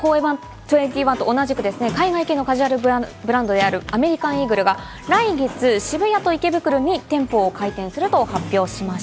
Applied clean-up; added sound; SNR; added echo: none; Sliding door; 16 dB; none.